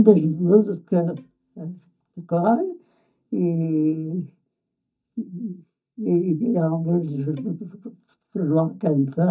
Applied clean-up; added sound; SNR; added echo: neural mask model DeepFilterNet 3.